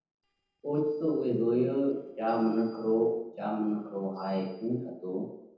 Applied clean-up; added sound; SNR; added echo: neural separator model SepFormer DNS4.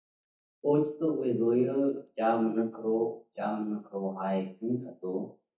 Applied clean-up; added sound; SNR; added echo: neural mask model DeepFilterNet 3.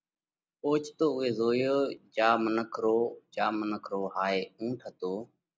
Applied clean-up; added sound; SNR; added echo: none; none; none; none.